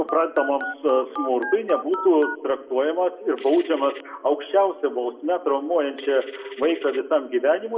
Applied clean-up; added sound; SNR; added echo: none; Telephone; 13 dB; reverberation time 1.5 s.